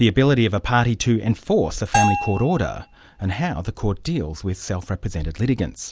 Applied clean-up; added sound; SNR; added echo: none; Bell; 4 dB; none.